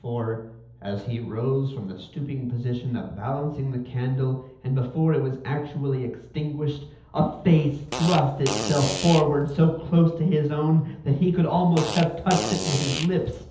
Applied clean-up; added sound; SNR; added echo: none; Fart; 7 dB; reverberation time 0.8 s.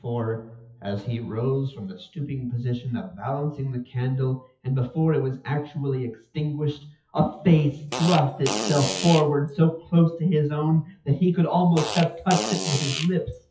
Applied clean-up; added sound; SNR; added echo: classical method WPE with log-MMSE.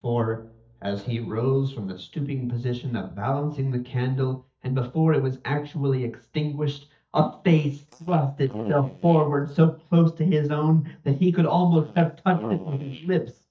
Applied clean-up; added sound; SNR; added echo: neural mask model DeepFilterNet 3.